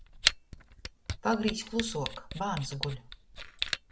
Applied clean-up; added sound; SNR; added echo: none; Camera; 1 dB; none.